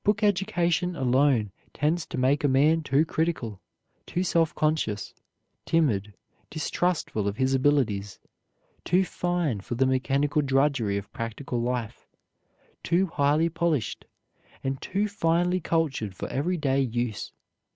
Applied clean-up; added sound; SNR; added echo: none; none; none; none.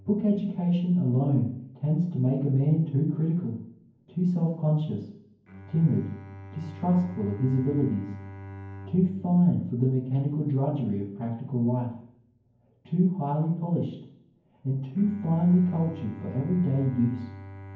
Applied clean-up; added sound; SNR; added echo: none; Bowed string instrument; 19 dB; reverberation time 0.9 s.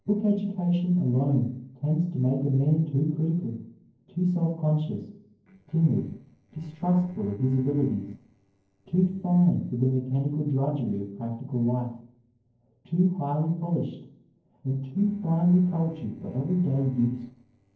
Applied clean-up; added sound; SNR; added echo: neural separator model SepFormer DNS4.